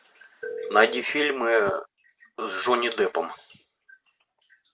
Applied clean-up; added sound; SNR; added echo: none; Telephone; 15 dB; none.